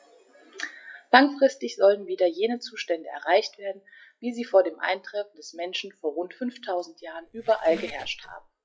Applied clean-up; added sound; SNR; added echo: classical method log-MMSE.